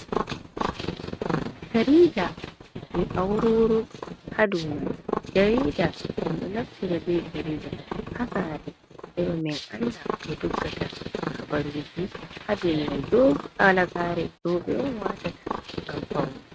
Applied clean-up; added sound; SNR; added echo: neural mask model RNNoise.